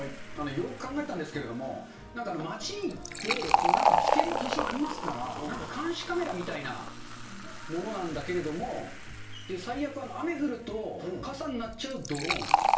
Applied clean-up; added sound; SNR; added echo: none; Fill (with liquid); -2 dB; reverberation time 0.4 s.